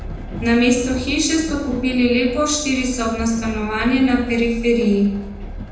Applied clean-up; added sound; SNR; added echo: none; Train; 12 dB; reverberation time 0.9 s.